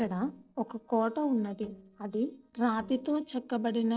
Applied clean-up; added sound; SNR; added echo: neural separator model SepFormer DNS4.